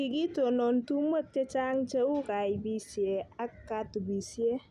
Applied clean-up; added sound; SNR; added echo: none; none; none; none.